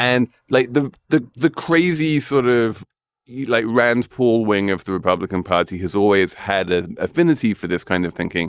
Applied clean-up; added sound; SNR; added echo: neural mask model Resemble Enhance denoiser.